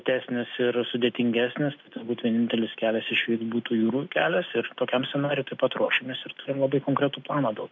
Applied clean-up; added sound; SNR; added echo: none; none; none; none.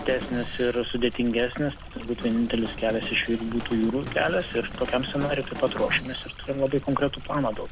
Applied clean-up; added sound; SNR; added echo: none; Stream + Drum kit; 10 dB; none.